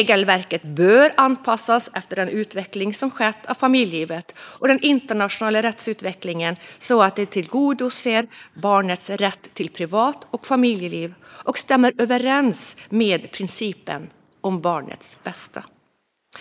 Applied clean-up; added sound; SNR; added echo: neural mask model Resemble Enhance denoiser.